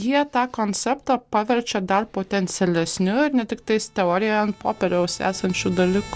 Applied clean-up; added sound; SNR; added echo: none; none; none; none.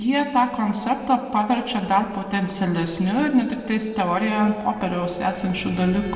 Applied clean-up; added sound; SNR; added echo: none; none; none; reverberation time 1.9 s.